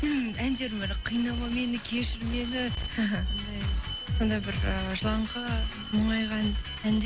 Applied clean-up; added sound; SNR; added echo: none; Alarm; 13 dB; none.